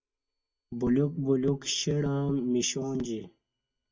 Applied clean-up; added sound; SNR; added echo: neural mask model DeepFilterNet 3.